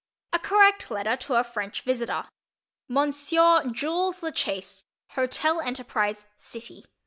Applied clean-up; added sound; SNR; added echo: none; none; none; none.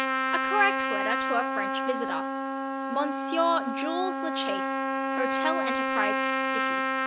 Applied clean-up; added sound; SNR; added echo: none; Trumpet; -3 dB; none.